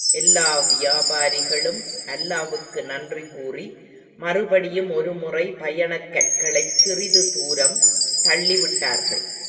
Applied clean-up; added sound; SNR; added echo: none; Chime; -4 dB; reverberation time 2.1 s.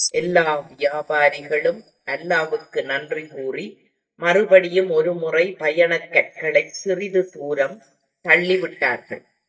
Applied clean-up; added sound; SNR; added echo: neural mask model DeepFilterNet 3.